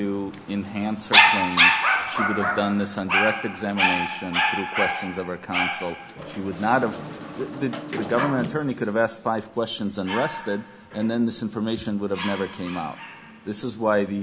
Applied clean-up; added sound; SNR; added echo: none; Dog; 0 dB; none.